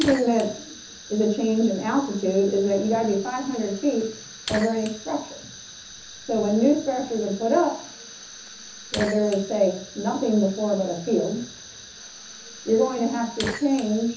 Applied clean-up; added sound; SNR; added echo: none; Fire; 14 dB; reverberation time 0.7 s.